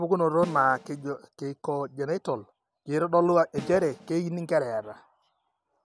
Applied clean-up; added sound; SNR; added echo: none; Snare drum; 14 dB; none.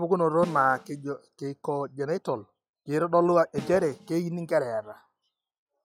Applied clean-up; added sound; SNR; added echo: classical method log-MMSE.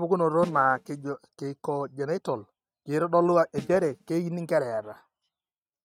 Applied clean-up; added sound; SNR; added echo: neural mask model RNNoise.